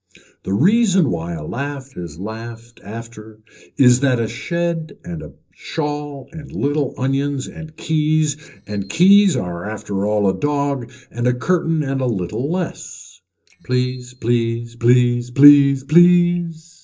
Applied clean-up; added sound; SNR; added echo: neural separator model SepFormer DNS4.